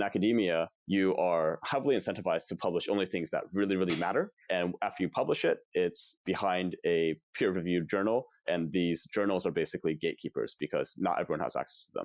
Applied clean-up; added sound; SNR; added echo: classical method Wiener filter.